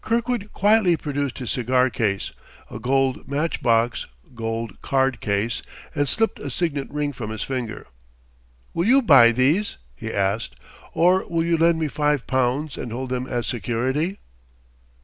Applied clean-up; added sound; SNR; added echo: none; none; none; none.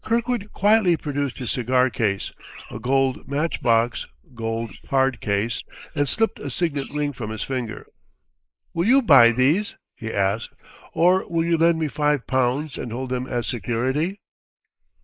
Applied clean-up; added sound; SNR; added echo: neural mask model Resemble Enhance denoiser.